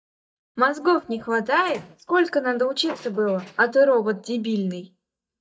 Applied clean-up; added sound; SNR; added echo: neural mask model DeepFilterNet 3.